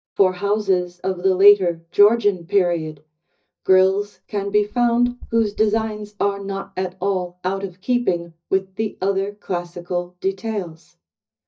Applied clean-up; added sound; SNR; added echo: neural mask model DeepFilterNet 3.